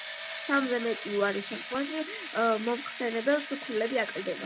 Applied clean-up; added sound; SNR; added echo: none; Engine / Drill; 10 dB; none.